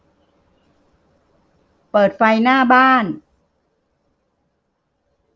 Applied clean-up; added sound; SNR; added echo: none; none; none; none.